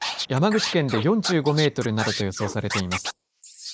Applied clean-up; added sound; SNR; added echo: neural mask model Resemble Enhance denoiser.